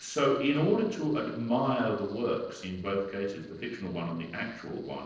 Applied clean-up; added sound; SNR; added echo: neural separator model SepFormer DNS4.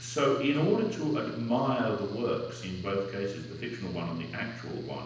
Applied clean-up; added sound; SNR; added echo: none; Mechanical fan; 14 dB; reverberation time 0.9 s.